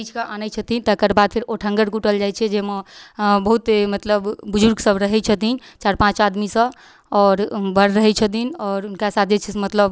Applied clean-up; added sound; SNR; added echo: none; none; none; none.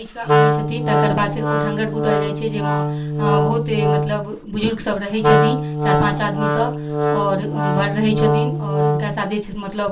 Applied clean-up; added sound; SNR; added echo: none; Wind instrument, woodwind instrument; -4 dB; reverberation time 0.2 s.